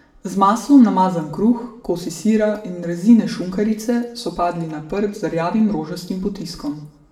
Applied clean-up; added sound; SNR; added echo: none; none; none; reverberation time 0.6 s.